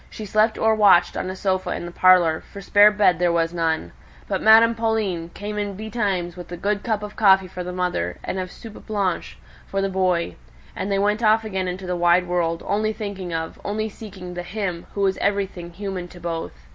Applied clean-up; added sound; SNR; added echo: none; none; none; none.